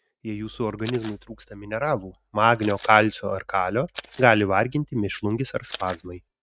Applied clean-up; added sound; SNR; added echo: neural mask model RNNoise.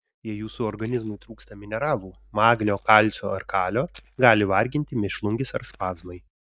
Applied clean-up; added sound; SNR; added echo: neural mask model DeepFilterNet 3.